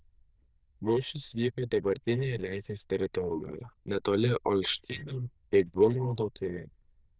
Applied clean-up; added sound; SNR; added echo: neural diffusion model UNIVERSE++.